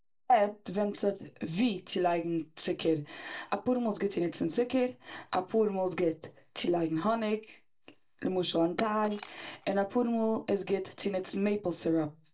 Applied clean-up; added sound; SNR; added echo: neural separator model SepFormer DNS4.